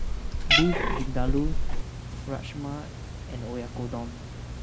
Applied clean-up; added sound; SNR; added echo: none; Cat; -5 dB; reverberation time 0.2 s.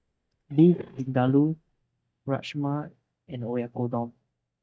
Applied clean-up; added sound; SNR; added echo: neural mask model DeepFilterNet 3.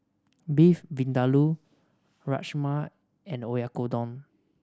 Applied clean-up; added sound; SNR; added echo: none; none; none; none.